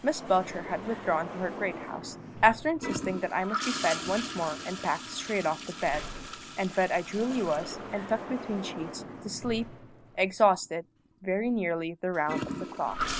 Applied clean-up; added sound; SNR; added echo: none; Toilet flush / Gurgling + Sliding door; 8 dB; none.